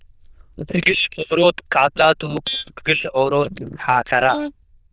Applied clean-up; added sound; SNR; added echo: neural diffusion model UNIVERSE++.